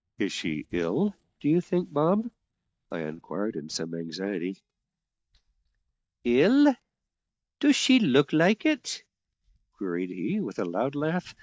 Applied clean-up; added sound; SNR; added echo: neural mask model DeepFilterNet 3.